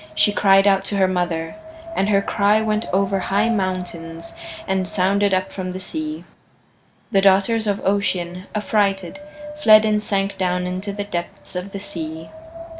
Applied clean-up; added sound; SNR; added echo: none; Wind; 15 dB; none.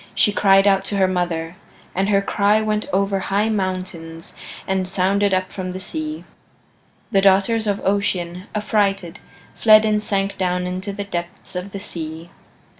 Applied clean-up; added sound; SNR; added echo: none; none; none; none.